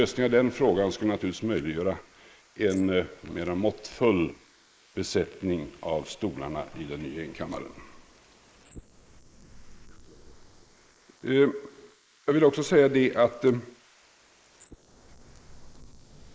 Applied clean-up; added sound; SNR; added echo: neural mask model Resemble Enhance denoiser.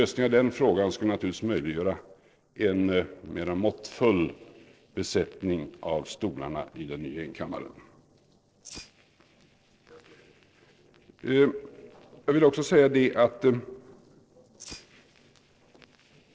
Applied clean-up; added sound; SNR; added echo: neural separator model SepFormer DNS4.